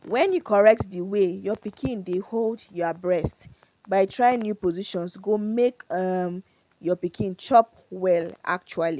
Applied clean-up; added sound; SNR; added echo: none; none; none; none.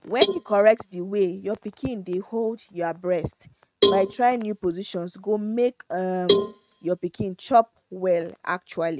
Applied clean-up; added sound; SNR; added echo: neural mask model RNNoise.